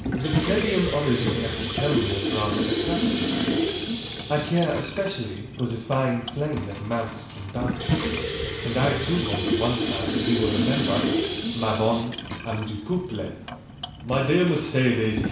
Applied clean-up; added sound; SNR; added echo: none; Sink (filling or washing) / Water tap, faucet; 1 dB; reverberation time 0.7 s.